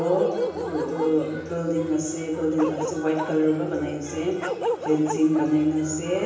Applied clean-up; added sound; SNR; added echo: none; Bark; 8 dB; reverberation time 1.0 s.